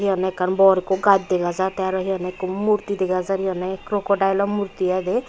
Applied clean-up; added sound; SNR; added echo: none; none; none; none.